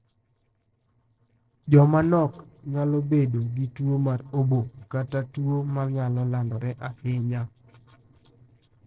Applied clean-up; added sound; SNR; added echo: neural separator model SepFormer DNS4.